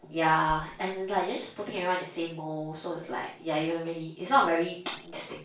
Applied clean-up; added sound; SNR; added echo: none; Burping, eructation; 17 dB; reverberation time 0.3 s.